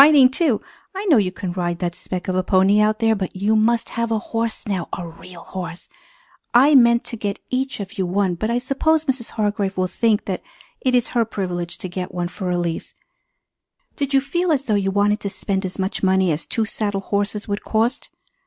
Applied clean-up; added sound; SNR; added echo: none; none; none; none.